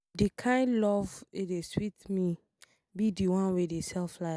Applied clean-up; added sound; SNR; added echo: none; none; none; none.